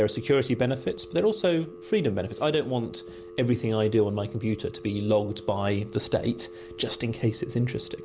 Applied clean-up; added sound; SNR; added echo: none; Telephone; 17 dB; none.